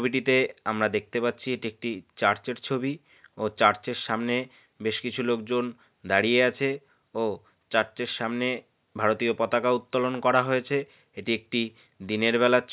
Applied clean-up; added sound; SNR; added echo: none; none; none; none.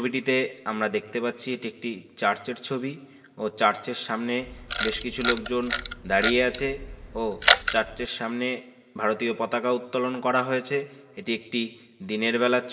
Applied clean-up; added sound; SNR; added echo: none; Camera; 1 dB; reverberation time 1.8 s.